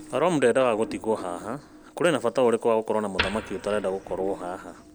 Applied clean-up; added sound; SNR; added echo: none; Wood; 13 dB; none.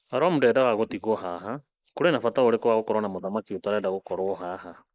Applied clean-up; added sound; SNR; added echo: neural mask model Resemble Enhance denoiser.